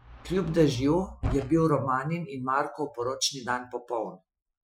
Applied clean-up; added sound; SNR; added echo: classical method Wiener filter.